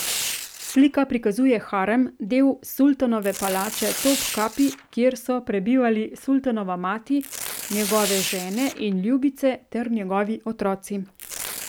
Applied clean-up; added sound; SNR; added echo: none; Tearing; 11 dB; none.